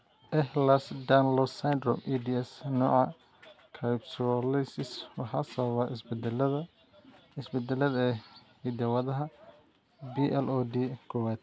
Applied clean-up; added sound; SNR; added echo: none; none; none; none.